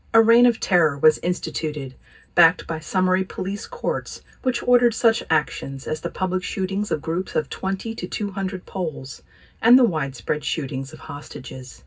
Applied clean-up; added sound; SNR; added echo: none; none; none; reverberation time 0.4 s.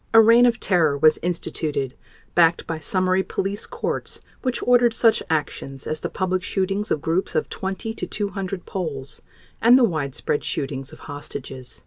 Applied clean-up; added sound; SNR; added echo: none; none; none; none.